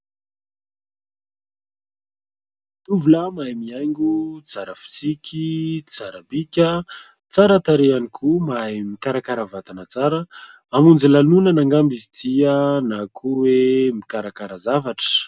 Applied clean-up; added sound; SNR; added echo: none; none; none; none.